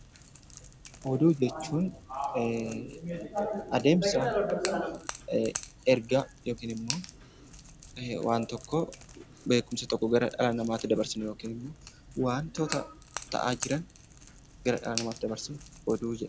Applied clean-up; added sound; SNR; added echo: none; Crack / Crackle; 14 dB; none.